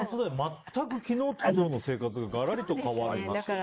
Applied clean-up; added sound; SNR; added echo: neural mask model Resemble Enhance denoiser.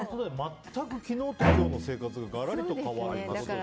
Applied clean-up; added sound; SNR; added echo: none; Bowed string instrument; -3 dB; none.